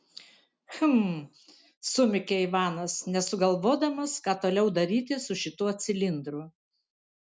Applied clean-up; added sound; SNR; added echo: none; none; none; none.